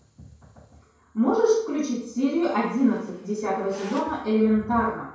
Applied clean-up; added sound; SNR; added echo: none; Squeak; 17 dB; reverberation time 0.5 s.